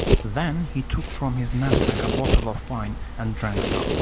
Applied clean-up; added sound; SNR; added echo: none; Domestic sounds, home sounds; -3 dB; none.